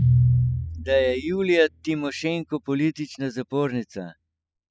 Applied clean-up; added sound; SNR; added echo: classical method spectral subtraction.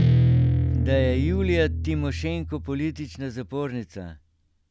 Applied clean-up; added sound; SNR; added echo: none; Guitar; -3 dB; none.